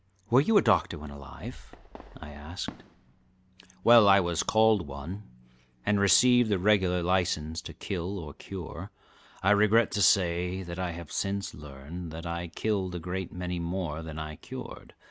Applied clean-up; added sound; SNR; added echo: none; Fireworks; 19 dB; none.